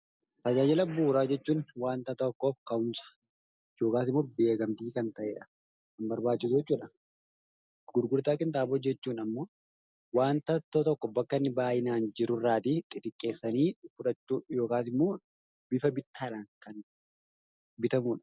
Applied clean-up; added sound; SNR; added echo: none; none; none; none.